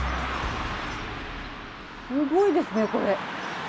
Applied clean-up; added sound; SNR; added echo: none; Car passing by / Traffic noise, roadway noise + Engine / Vehicle; 4 dB; none.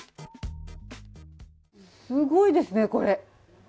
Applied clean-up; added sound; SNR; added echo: none; none; none; none.